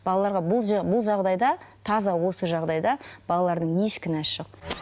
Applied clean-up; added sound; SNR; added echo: none; none; none; none.